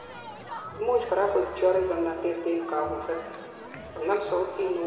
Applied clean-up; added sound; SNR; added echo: none; Crowd; 14 dB; reverberation time 2.0 s.